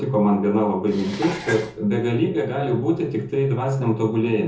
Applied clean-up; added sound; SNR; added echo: none; Dishes, pots, and pans; 15 dB; reverberation time 0.6 s.